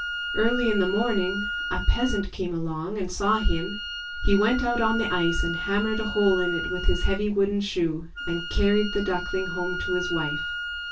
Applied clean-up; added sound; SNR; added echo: none; Wind instrument, woodwind instrument; 8 dB; reverberation time 0.1 s.